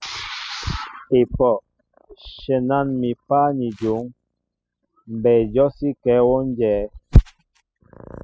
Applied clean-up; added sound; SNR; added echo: classical method spectral subtraction.